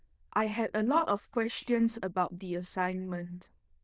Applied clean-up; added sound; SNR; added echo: neural diffusion model UNIVERSE++.